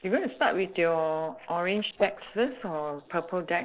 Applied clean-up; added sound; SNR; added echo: neural separator model SepFormer DNS4.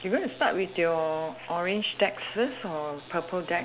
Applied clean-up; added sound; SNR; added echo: none; none; none; none.